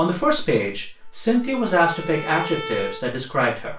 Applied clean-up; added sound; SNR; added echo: none; Bowed string instrument; 13 dB; reverberation time 0.3 s.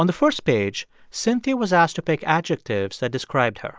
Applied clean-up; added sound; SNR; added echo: none; none; none; none.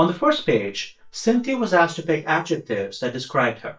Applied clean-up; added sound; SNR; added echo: neural mask model DeepFilterNet 3.